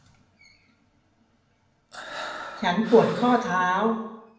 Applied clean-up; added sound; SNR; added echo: none; Breathing; 12 dB; reverberation time 0.8 s.